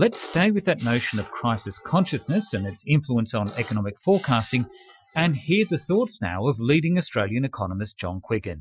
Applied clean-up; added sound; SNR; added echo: classical method Wiener filter.